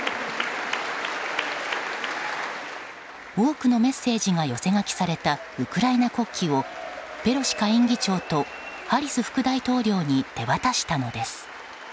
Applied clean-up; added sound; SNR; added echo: none; none; none; none.